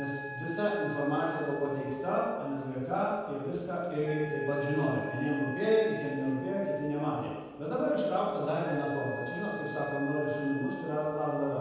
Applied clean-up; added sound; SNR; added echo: none; Wind instrument, woodwind instrument; 12 dB; reverberation time 1.2 s.